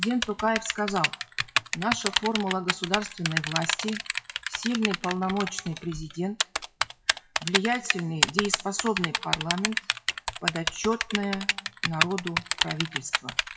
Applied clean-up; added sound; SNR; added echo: classical method WPE with log-MMSE.